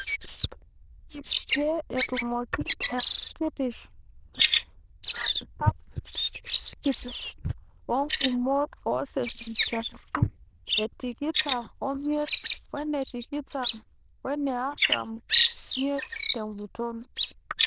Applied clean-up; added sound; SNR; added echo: neural diffusion model UNIVERSE++.